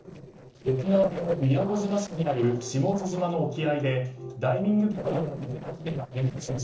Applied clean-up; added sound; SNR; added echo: neural separator model SepFormer DNS4.